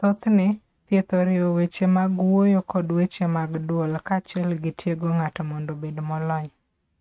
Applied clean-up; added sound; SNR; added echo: neural mask model RNNoise.